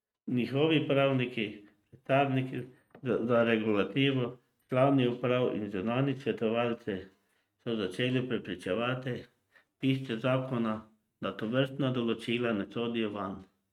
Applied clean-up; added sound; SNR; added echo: neural mask model RNNoise.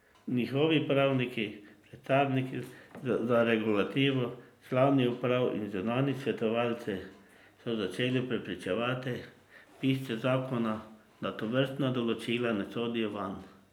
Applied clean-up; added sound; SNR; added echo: none; none; none; none.